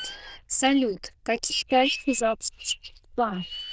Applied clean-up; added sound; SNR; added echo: neural diffusion model UNIVERSE++.